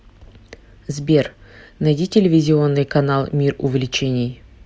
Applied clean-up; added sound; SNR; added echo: none; none; none; none.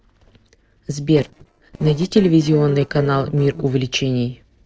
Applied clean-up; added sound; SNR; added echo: neural separator model SepFormer DNS4.